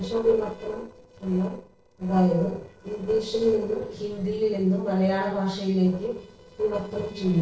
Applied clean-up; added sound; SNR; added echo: neural separator model SepFormer DNS4.